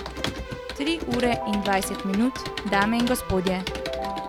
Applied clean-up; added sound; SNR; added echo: none; Keyboard (musical) + Computer keyboard; 5 dB; none.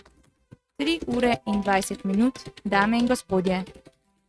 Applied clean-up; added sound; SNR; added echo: neural mask model RNNoise.